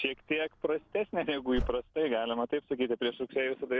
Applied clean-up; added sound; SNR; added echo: none; Slam / Car; 13 dB; none.